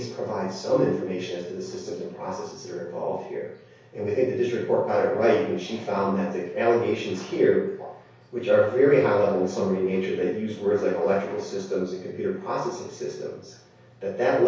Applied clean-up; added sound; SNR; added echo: none; none; none; reverberation time 0.6 s.